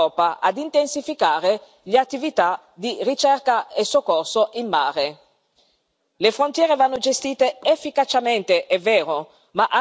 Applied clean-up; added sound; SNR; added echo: none; none; none; none.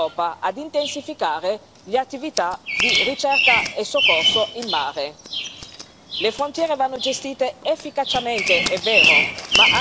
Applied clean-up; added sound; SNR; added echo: none; Bird vocalization, bird call, bird song; -2 dB; none.